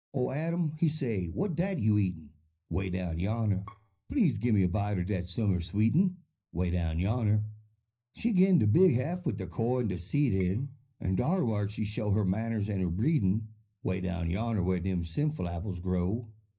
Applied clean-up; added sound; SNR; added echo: neural mask model DeepFilterNet 3.